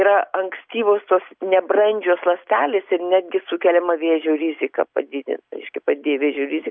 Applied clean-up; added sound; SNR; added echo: none; none; none; none.